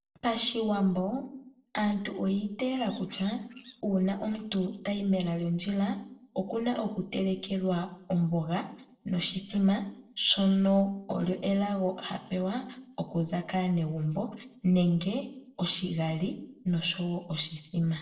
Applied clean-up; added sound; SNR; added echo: neural separator model SepFormer DNS4.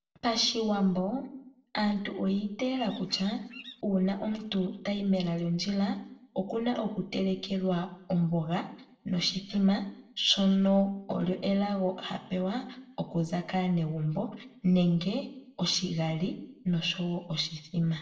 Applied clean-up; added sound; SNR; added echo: none; Bird vocalization, bird call, bird song; 16 dB; reverberation time 0.5 s.